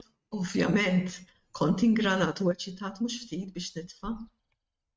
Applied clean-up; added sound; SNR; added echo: neural mask model RNNoise.